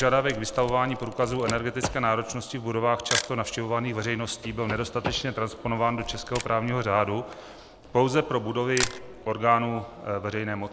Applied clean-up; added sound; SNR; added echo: none; Camera + Run; 11 dB; none.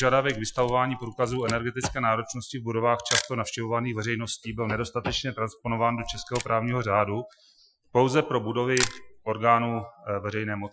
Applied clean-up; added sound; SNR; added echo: classical method Wiener filter.